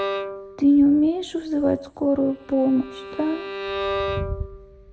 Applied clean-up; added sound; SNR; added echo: none; Bowed string instrument; 9 dB; reverberation time 2.0 s.